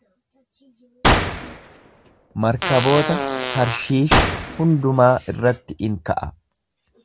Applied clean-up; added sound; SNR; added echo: none; Gunshot, gunfire + Fart; 2 dB; none.